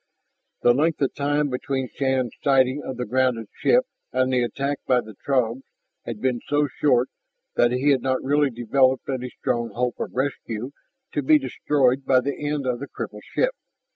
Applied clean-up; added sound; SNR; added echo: none; none; none; none.